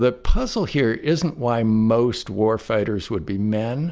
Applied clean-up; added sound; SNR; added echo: none; none; none; none.